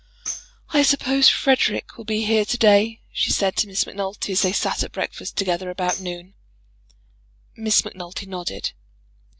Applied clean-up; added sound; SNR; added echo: none; Tambourine; 14 dB; none.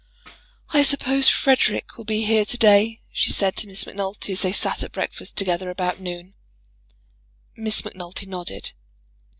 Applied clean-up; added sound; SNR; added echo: neural separator model SepFormer DNS4.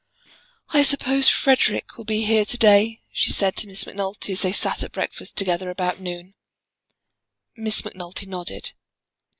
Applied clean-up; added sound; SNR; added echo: neural mask model Resemble Enhance denoiser.